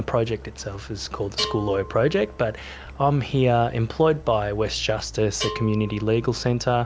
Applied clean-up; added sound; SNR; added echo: none; Bell + Idling; 14 dB; none.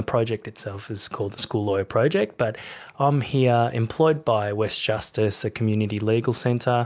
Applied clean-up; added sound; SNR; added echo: none; none; none; none.